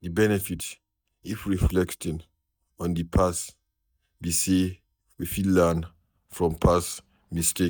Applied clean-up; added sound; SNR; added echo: neural mask model DeepFilterNet 3.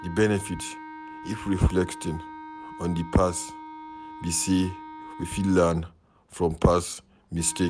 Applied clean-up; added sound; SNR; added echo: none; Wind instrument, woodwind instrument; 15 dB; none.